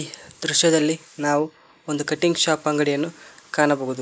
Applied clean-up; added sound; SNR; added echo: neural mask model Resemble Enhance denoiser.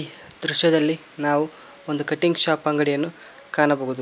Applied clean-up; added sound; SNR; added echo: none; none; none; none.